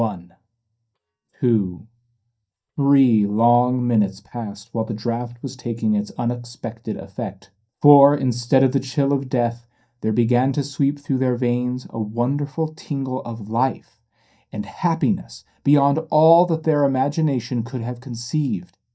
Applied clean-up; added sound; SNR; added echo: neural mask model DeepFilterNet 3.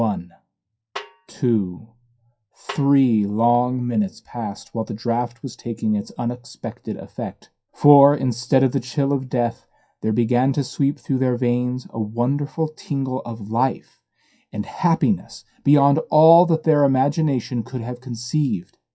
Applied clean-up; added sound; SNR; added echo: classical method WPE with log-MMSE.